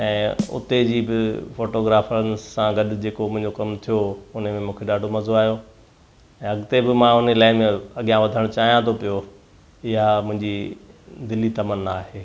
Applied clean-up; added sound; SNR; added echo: none; Snare drum; 14 dB; none.